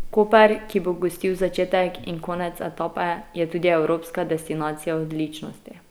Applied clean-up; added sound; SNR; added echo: none; Crackle; 18 dB; none.